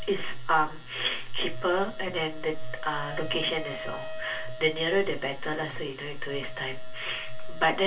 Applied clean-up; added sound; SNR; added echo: none; Wind instrument, woodwind instrument; 16 dB; reverberation time 0.2 s.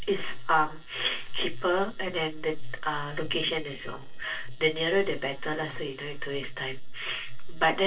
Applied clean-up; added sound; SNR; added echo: neural separator model SepFormer DNS4.